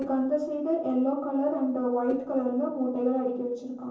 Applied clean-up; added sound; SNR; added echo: neural separator model SepFormer DNS4.